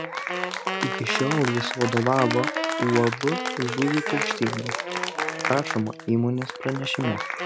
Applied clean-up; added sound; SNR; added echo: none; Wind instrument, woodwind instrument + Applause / Cheering; 3 dB; none.